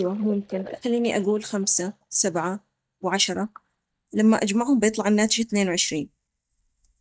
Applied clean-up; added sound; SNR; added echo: neural mask model DeepFilterNet 3.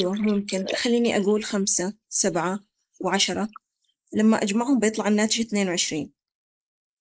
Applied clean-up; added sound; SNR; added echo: neural mask model Resemble Enhance denoiser.